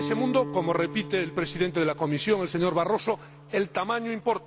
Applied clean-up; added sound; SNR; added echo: none; Guitar; 12 dB; none.